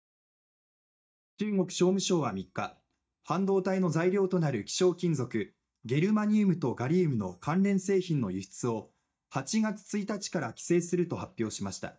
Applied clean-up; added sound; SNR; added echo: neural mask model DeepFilterNet 3.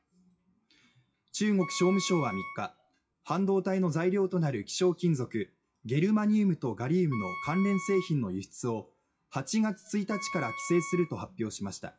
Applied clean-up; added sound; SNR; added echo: classical method WPE with log-MMSE.